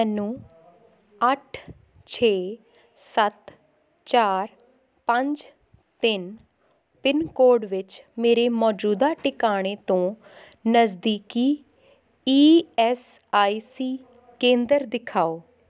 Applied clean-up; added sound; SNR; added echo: none; none; none; none.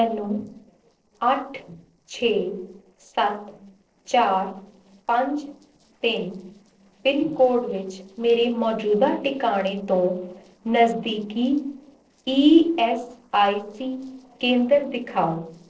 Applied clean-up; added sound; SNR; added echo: neural separator model SepFormer DNS4.